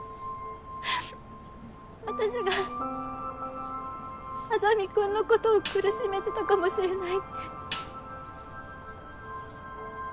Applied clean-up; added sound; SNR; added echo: none; Snare drum; 14 dB; none.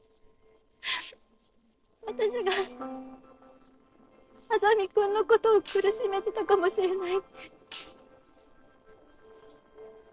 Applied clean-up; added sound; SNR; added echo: neural separator model SepFormer DNS4.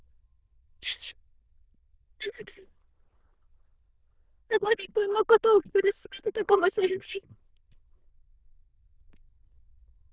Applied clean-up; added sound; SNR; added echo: neural diffusion model UNIVERSE++.